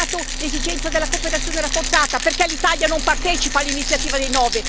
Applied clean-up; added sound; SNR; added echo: none; Rattle; 2 dB; none.